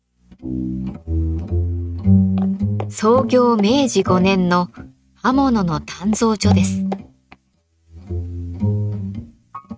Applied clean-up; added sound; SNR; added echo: neural mask model RNNoise.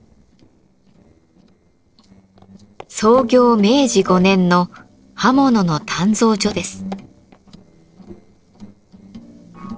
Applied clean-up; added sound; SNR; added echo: neural separator model SepFormer DNS4.